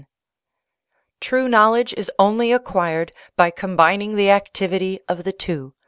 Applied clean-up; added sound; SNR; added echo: none; none; none; none.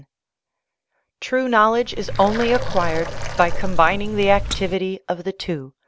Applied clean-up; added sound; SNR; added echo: none; Water; 2 dB; none.